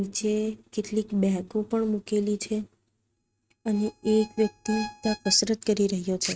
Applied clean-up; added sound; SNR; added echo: neural mask model RNNoise.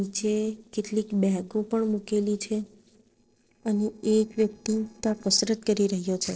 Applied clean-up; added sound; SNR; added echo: neural separator model SepFormer DNS4.